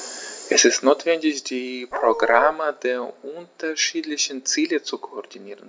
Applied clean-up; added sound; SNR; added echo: none; Dog; 5 dB; none.